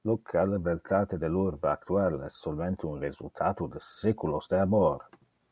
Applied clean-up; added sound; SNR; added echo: none; none; none; none.